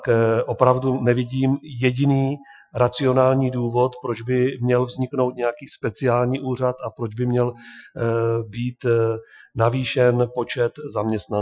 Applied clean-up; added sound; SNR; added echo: classical method Wiener filter.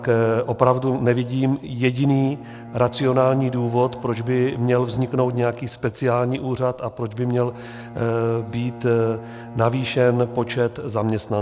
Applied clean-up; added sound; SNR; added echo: none; Bowed string instrument; 17 dB; none.